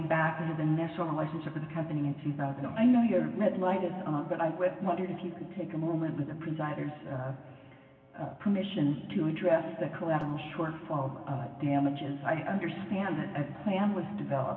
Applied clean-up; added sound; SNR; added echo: none; none; none; reverberation time 2.5 s.